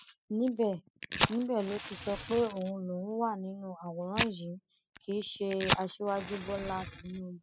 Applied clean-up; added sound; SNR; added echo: classical method spectral subtraction.